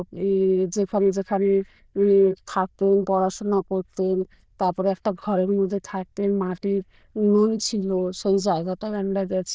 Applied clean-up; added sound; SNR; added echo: neural diffusion model UNIVERSE++.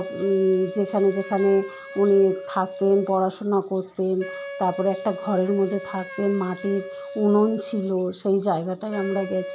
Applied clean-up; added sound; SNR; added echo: none; Wind instrument, woodwind instrument; 13 dB; none.